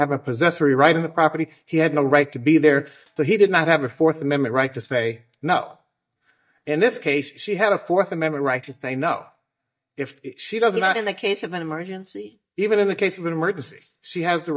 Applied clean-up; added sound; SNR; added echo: neural mask model DeepFilterNet 3.